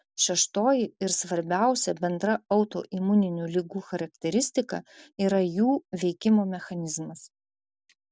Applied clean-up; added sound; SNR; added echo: none; none; none; none.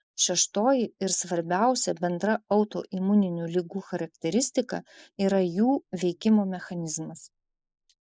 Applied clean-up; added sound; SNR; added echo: neural mask model Resemble Enhance denoiser.